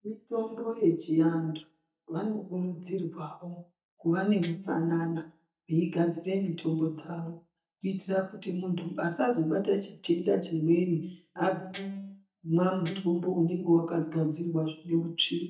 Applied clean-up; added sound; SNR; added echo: neural mask model DeepFilterNet 3.